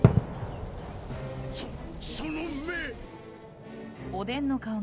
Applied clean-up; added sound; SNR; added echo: none; Fireworks; -3 dB; none.